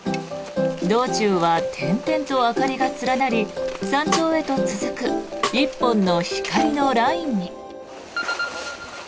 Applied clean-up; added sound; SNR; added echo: none; Snare drum; 10 dB; none.